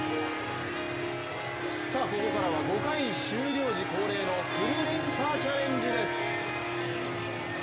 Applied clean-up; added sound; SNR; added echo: none; Harp; 2 dB; none.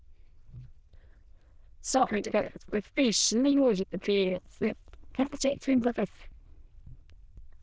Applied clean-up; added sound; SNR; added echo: neural diffusion model UNIVERSE++.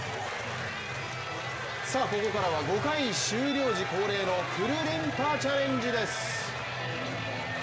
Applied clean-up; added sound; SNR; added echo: none; none; none; none.